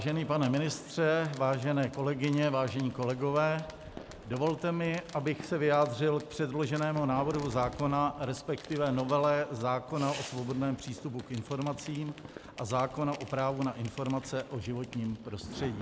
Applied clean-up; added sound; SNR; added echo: none; Fireworks; 16 dB; none.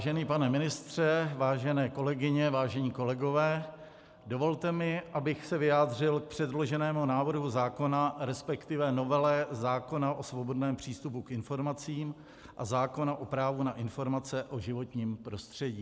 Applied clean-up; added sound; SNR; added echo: none; none; none; none.